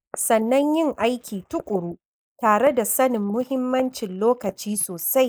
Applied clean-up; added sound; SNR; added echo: neural mask model Resemble Enhance denoiser.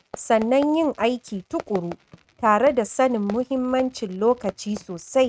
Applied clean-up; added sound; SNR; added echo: neural mask model RNNoise.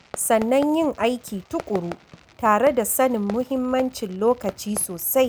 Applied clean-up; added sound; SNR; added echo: none; Fireworks; 18 dB; none.